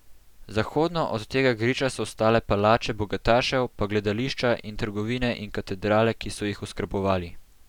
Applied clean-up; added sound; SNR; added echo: none; none; none; none.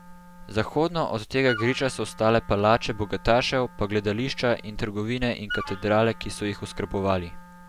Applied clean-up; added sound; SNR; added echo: none; Wind instrument, woodwind instrument; 16 dB; none.